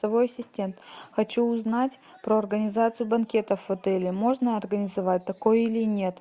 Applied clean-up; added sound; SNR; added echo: none; none; none; none.